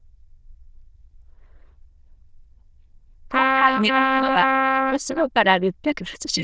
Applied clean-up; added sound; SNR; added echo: neural diffusion model UNIVERSE++.